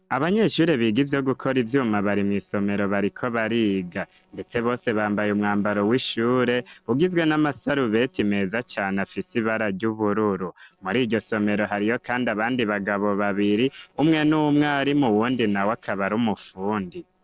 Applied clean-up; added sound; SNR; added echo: neural separator model SepFormer DNS4.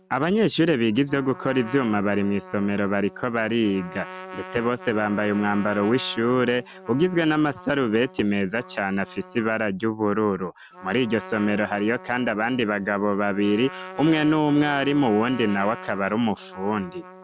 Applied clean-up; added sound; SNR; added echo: none; Trumpet; 17 dB; none.